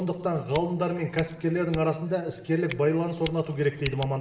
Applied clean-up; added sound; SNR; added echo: none; Scissors; 16 dB; reverberation time 1.1 s.